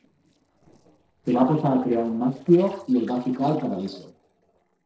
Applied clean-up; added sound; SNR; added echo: neural separator model SepFormer DNS4.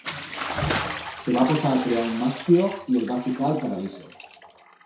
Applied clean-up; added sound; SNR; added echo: none; Bathtub (filling or washing) / Splash, splatter; 8 dB; reverberation time 0.6 s.